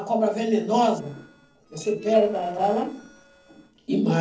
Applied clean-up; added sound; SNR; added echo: neural separator model SepFormer DNS4.